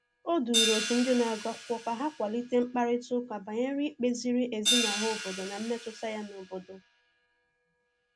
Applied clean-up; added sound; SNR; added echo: none; Hi-hat; 5 dB; none.